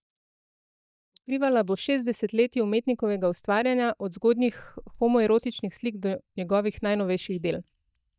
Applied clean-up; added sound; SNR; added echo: neural mask model DeepFilterNet 3.